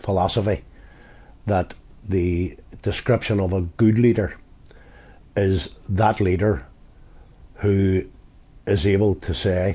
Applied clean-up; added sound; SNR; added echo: none; none; none; none.